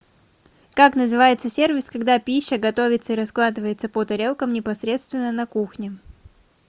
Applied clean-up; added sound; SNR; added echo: none; none; none; none.